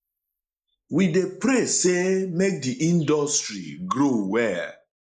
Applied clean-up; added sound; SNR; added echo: neural mask model Resemble Enhance denoiser.